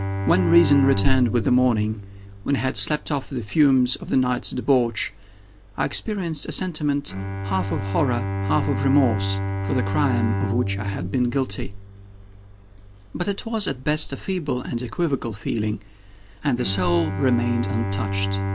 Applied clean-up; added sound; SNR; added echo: none; Bowed string instrument; 6 dB; none.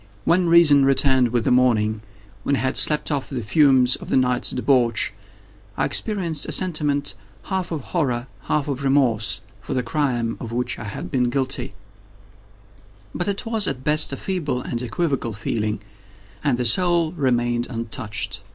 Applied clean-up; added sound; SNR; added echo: none; none; none; none.